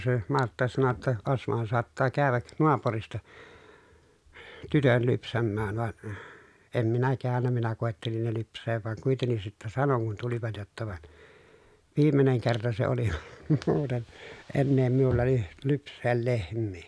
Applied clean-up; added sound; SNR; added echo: none; none; none; none.